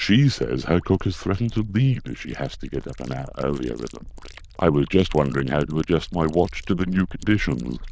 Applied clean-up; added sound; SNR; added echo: neural diffusion model UNIVERSE++.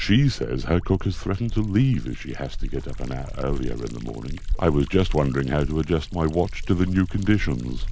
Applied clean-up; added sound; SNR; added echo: none; Liquid; 6 dB; none.